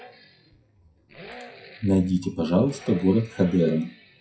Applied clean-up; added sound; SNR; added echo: classical method WPE with log-MMSE.